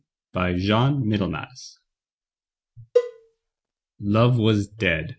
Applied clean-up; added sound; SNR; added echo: neural mask model RNNoise.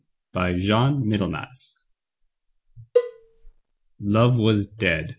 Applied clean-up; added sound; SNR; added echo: none; Cowbell; 3 dB; none.